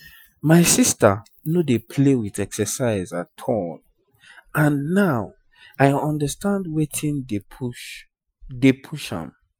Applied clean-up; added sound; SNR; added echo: classical method Wiener filter.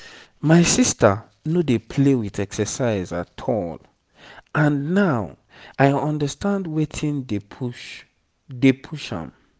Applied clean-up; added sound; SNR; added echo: none; none; none; none.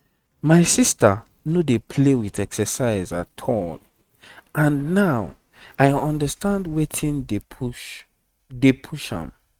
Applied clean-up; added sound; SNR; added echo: neural mask model RNNoise.